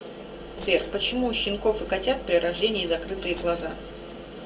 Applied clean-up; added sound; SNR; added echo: none; Keys jangling; 13 dB; reverberation time 0.2 s.